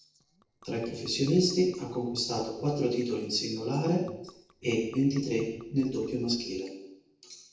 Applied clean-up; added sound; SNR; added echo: neural separator model SepFormer DNS4.